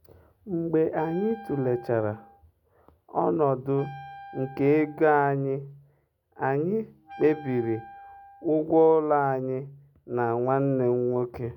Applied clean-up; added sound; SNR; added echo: none; Wind instrument, woodwind instrument; 20 dB; none.